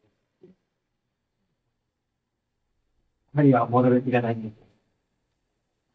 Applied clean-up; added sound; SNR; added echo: neural mask model DeepFilterNet 3.